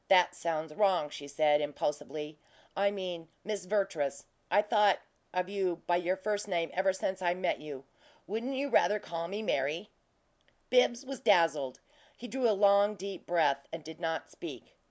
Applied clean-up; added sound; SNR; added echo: none; none; none; none.